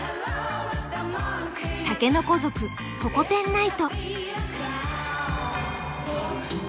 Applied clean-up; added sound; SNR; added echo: none; none; none; none.